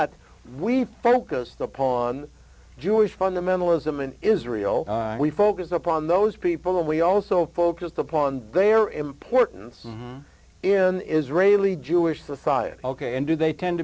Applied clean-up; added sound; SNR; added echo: none; none; none; none.